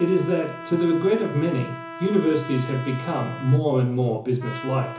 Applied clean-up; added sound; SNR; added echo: none; Trumpet; 14 dB; reverberation time 0.7 s.